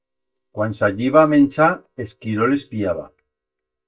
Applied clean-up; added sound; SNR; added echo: neural mask model DeepFilterNet 3.